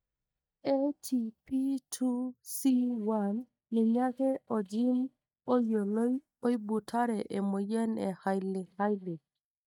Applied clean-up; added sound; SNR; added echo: neural mask model DeepFilterNet 3.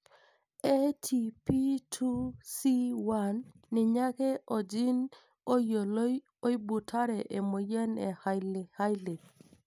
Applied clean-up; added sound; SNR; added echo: none; none; none; none.